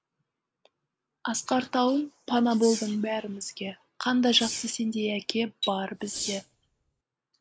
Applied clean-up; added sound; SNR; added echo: neural mask model Resemble Enhance denoiser.